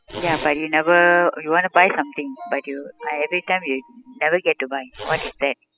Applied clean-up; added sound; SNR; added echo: classical method spectral subtraction.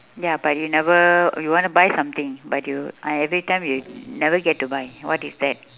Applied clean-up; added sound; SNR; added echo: none; none; none; none.